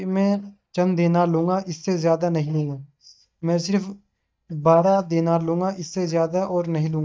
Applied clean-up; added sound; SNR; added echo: neural mask model DeepFilterNet 3.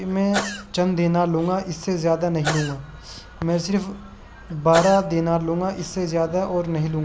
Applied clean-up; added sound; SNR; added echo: none; Sneeze / Cough; 11 dB; none.